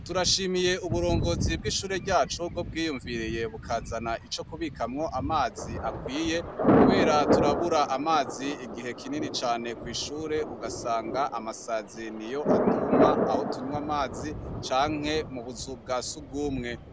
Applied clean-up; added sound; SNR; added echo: none; Thunder; 0 dB; none.